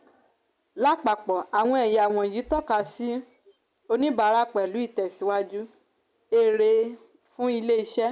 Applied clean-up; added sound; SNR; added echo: none; Bird vocalization, bird call, bird song; 7 dB; none.